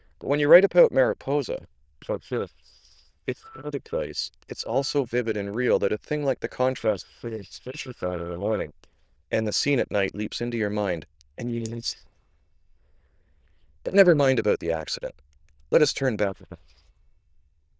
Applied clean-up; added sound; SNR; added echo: neural diffusion model UNIVERSE++.